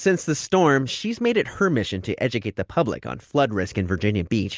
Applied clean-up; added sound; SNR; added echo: none; none; none; none.